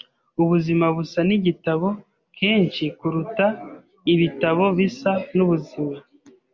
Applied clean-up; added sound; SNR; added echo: none; none; none; none.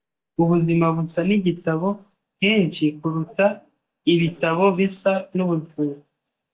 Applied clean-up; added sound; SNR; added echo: neural mask model DeepFilterNet 3.